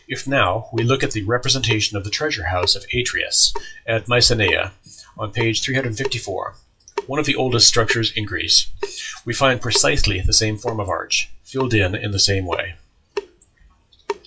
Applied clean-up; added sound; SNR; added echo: classical method WPE with log-MMSE.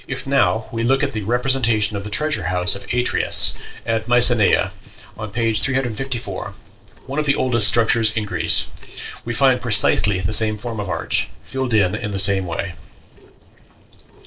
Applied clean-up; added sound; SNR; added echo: neural separator model SepFormer DNS4.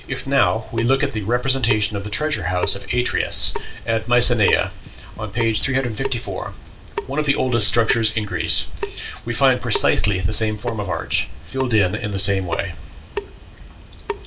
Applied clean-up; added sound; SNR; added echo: none; Drip / Sink (filling or washing) / Water tap, faucet; 13 dB; reverberation time 0.2 s.